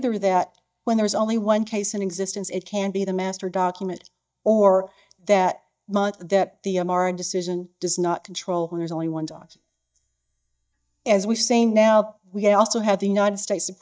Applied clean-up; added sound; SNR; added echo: neural mask model DeepFilterNet 3.